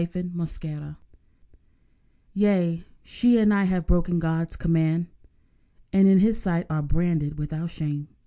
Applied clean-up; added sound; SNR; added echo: none; none; none; none.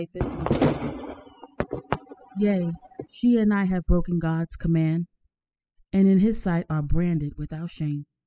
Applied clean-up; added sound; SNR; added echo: classical method spectral subtraction.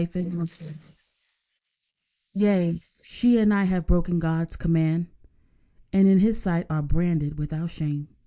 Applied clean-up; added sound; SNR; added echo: neural mask model Resemble Enhance denoiser.